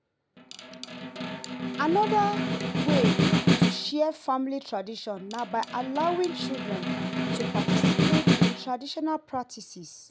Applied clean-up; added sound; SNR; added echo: none; Snare drum; -4 dB; none.